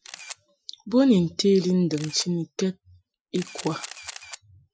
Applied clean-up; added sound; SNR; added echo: classical method Wiener filter.